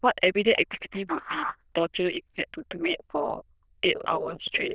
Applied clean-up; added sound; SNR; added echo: neural diffusion model UNIVERSE++.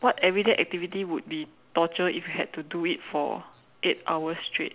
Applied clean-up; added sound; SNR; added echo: none; none; none; none.